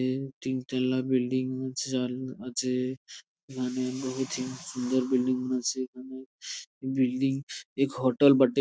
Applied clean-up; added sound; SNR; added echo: none; none; none; none.